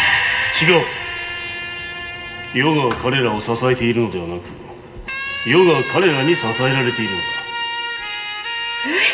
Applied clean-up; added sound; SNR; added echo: none; Thump, thud; 17 dB; reverberation time 1.2 s.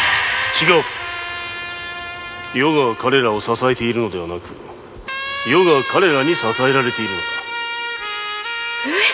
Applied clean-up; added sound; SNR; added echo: none; none; none; none.